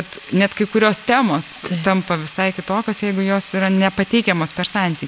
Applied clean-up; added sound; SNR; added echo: none; Sink (filling or washing) + Keys jangling; 18 dB; none.